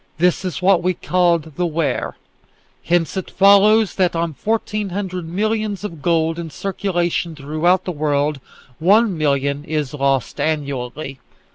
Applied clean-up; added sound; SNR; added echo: none; none; none; none.